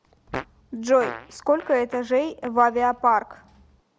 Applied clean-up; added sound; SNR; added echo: none; Fart; 16 dB; none.